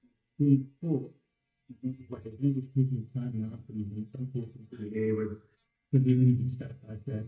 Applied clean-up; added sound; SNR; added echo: neural mask model DeepFilterNet 3.